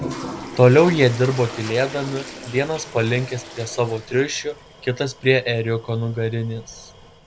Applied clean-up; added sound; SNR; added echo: none; Toilet flush; 14 dB; none.